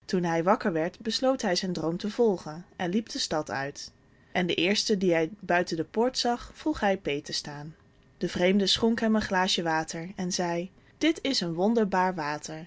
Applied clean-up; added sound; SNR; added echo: none; none; none; none.